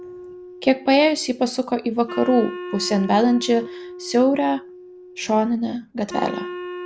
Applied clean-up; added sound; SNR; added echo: none; Wind instrument, woodwind instrument; 13 dB; none.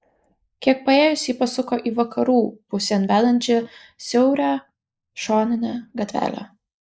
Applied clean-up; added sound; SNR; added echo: neural mask model Resemble Enhance denoiser.